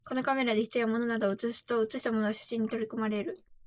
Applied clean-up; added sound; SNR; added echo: neural mask model Resemble Enhance denoiser.